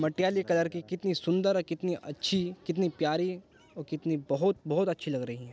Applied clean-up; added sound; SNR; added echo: none; none; none; none.